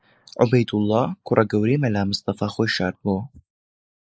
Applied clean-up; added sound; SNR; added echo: neural mask model Resemble Enhance denoiser.